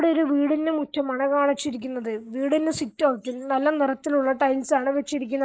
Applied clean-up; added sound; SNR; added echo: neural mask model Resemble Enhance denoiser.